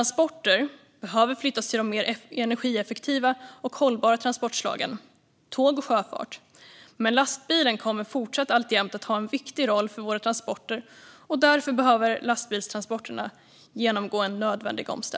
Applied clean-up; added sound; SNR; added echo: none; none; none; none.